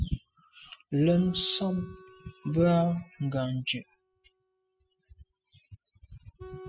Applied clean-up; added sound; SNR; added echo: classical method spectral subtraction.